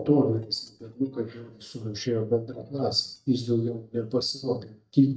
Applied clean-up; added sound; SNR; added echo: neural mask model DeepFilterNet 3.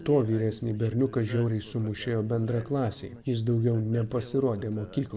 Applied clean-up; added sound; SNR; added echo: none; none; none; none.